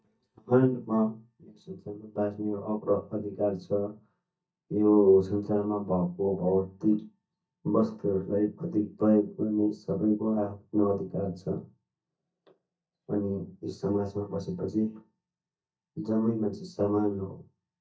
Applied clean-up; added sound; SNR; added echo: neural mask model DeepFilterNet 3.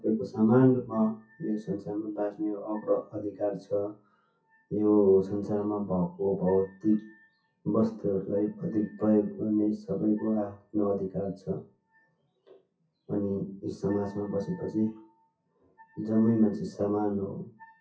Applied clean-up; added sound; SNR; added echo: classical method WPE with log-MMSE.